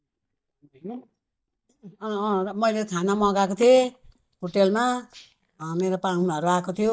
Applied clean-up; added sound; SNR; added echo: neural mask model DeepFilterNet 3.